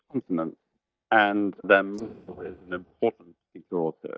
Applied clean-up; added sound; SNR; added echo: neural mask model DeepFilterNet 3.